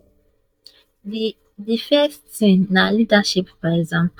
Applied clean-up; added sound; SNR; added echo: neural mask model DeepFilterNet 3.